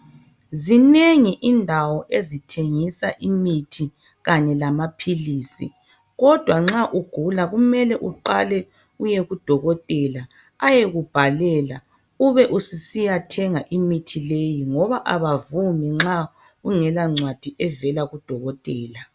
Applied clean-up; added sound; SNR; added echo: none; none; none; none.